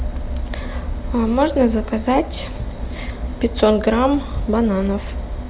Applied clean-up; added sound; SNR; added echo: none; none; none; none.